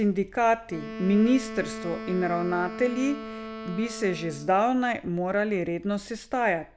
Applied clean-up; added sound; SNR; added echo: none; Wind instrument, woodwind instrument; 13 dB; none.